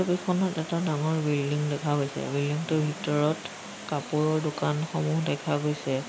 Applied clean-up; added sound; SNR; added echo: none; Water; 14 dB; none.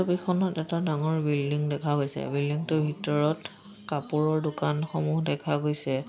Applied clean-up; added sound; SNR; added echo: none; none; none; none.